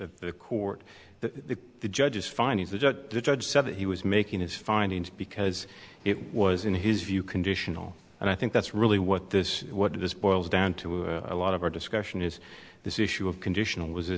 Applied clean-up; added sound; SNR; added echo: none; none; none; none.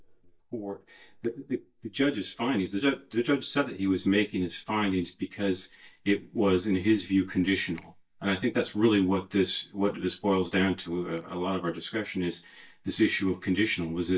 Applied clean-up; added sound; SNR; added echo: neural mask model DeepFilterNet 3.